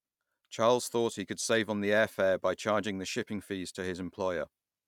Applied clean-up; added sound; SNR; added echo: none; none; none; none.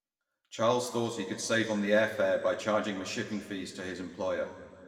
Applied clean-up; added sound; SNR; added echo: none; none; none; reverberation time 2.0 s.